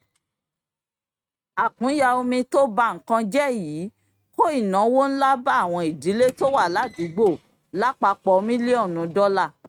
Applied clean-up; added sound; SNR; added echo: neural mask model RNNoise.